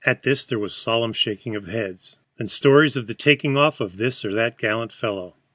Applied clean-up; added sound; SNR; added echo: none; none; none; none.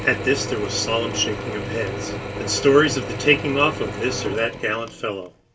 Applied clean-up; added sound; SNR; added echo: none; Drill / Mechanisms; 7 dB; reverberation time 0.2 s.